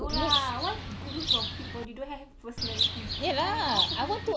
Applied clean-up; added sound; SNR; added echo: none; Bird; -1 dB; none.